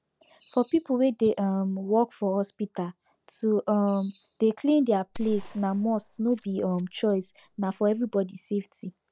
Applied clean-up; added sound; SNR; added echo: none; Bird + Gunshot, gunfire; 18 dB; none.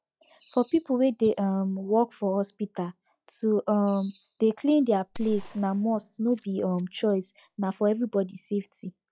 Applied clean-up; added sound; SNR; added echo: classical method log-MMSE.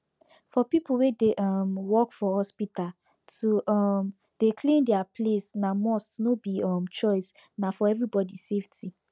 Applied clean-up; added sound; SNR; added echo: none; none; none; none.